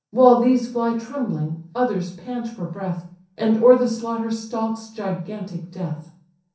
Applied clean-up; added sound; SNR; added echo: none; none; none; reverberation time 0.6 s.